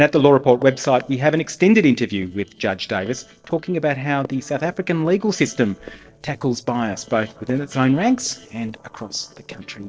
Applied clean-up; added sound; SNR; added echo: neural separator model SepFormer DNS4.